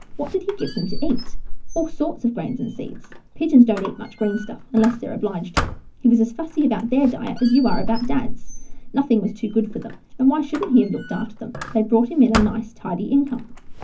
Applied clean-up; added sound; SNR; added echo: none; Squeak; 6 dB; reverberation time 0.3 s.